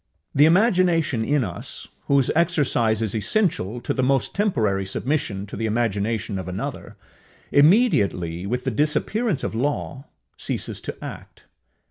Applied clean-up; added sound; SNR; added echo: none; none; none; none.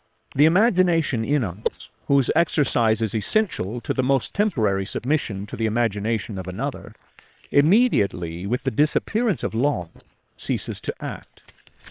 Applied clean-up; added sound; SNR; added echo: neural separator model SepFormer WHAM!.